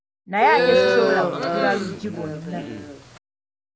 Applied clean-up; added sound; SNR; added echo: none; Crowd; -4 dB; none.